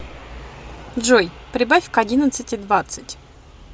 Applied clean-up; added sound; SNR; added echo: none; none; none; none.